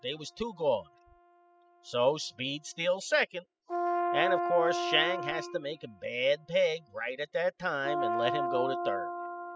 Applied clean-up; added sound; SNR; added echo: classical method spectral subtraction.